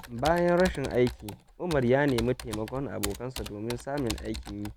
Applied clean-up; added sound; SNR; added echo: none; Computer keyboard; 12 dB; none.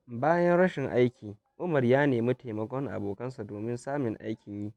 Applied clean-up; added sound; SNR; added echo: none; none; none; none.